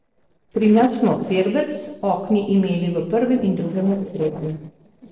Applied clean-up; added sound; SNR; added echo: neural separator model SepFormer DNS4.